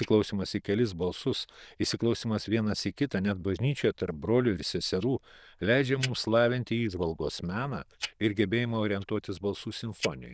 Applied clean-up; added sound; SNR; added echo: neural diffusion model UNIVERSE++.